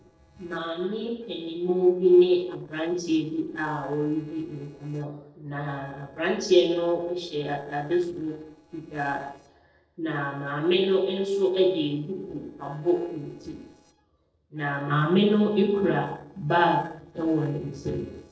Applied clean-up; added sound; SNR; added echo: neural separator model SepFormer DNS4.